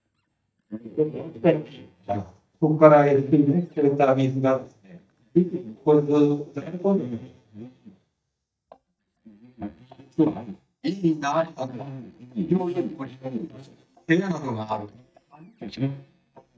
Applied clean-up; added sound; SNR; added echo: neural mask model DeepFilterNet 3.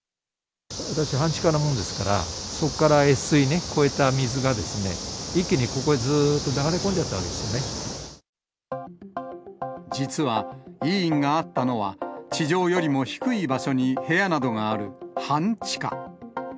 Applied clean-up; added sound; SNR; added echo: none; none; none; none.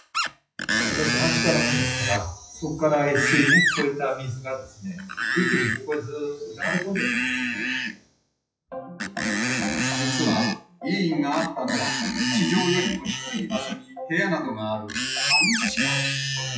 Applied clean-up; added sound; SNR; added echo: classical method WPE with log-MMSE.